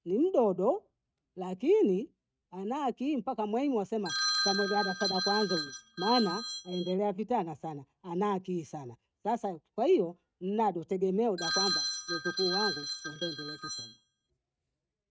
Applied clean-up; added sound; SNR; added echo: neural mask model RNNoise.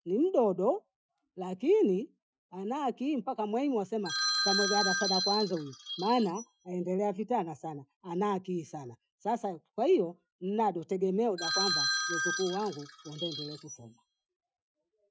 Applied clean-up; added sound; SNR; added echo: classical method Wiener filter.